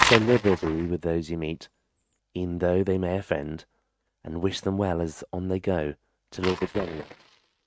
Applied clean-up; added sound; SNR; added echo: neural mask model RNNoise.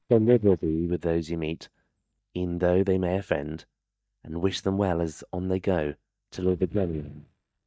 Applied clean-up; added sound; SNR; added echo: neural mask model DeepFilterNet 3.